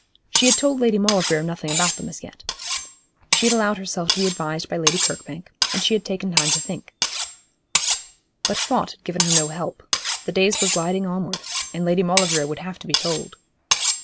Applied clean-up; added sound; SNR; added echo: none; Cutlery, silverware; 1 dB; none.